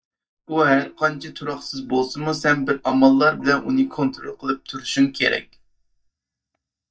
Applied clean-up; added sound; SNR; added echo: neural mask model DeepFilterNet 3.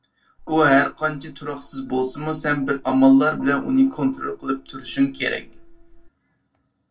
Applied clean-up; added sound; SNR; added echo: neural separator model SepFormer DNS4.